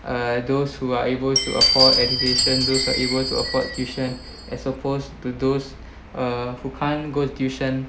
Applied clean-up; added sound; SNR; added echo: none; Glass; -2 dB; none.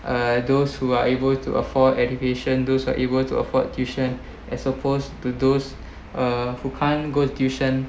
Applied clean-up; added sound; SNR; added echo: none; none; none; none.